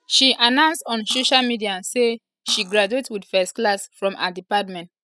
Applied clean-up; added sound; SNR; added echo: classical method spectral subtraction.